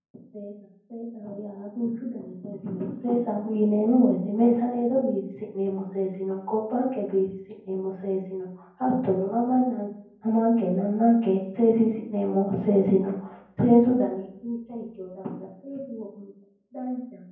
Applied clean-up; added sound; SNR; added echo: none; none; none; reverberation time 0.9 s.